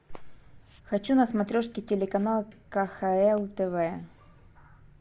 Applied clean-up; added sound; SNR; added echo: none; none; none; none.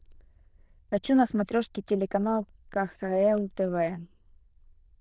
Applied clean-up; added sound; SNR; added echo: neural diffusion model UNIVERSE++.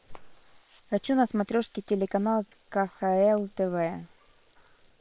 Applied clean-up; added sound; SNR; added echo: neural separator model SepFormer WHAM!.